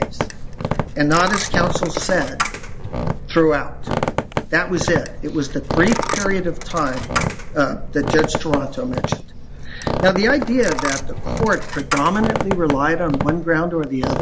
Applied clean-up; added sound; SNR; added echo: none; Coin (dropping) + Squeak; 2 dB; none.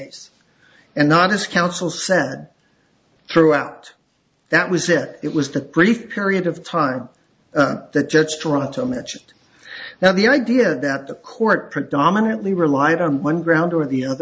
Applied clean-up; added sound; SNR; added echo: none; none; none; none.